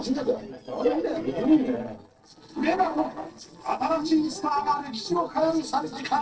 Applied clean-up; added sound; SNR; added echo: neural separator model SepFormer DNS4.